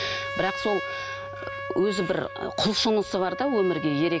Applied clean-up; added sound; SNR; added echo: none; Trumpet; 8 dB; none.